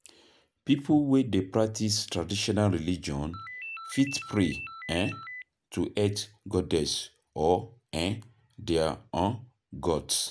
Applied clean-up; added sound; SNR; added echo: none; Ringtone; 12 dB; none.